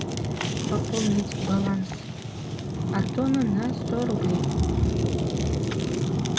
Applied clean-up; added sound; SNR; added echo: none; Fire; -2 dB; reverberation time 0.2 s.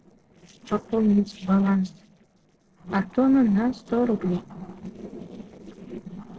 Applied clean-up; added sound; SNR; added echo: neural separator model SepFormer DNS4.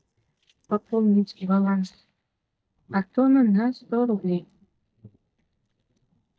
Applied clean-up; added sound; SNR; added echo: neural mask model DeepFilterNet 3.